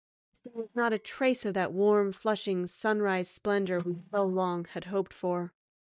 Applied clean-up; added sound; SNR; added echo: neural mask model DeepFilterNet 3.